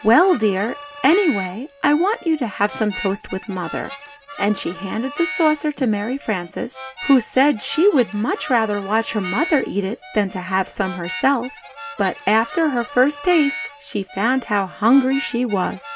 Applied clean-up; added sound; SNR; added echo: none; Harmonica; 14 dB; none.